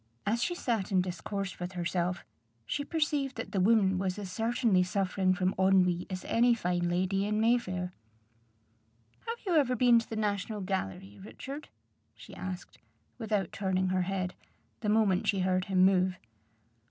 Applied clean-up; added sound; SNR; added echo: none; none; none; none.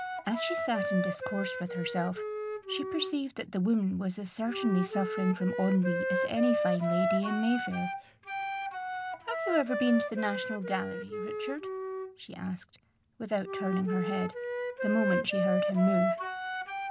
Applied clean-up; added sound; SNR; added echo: none; Wind instrument, woodwind instrument; 2 dB; none.